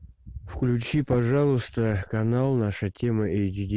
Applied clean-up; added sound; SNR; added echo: none; none; none; none.